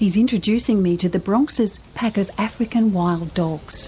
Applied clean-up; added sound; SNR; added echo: none; none; none; none.